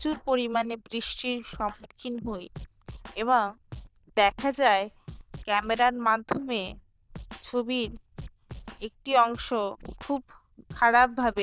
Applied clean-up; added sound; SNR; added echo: neural diffusion model UNIVERSE++.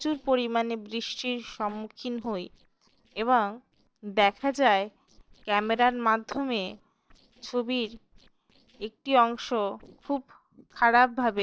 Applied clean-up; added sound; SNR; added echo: neural separator model SepFormer DNS4.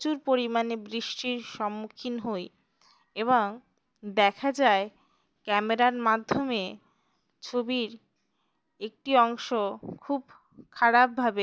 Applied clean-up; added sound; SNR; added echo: none; none; none; none.